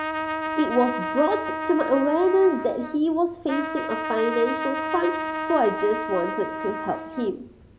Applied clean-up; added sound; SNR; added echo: none; Trumpet; 5 dB; none.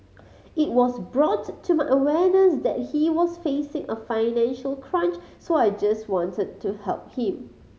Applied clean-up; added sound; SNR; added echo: none; none; none; none.